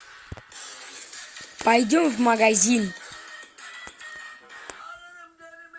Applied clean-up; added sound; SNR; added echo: none; none; none; none.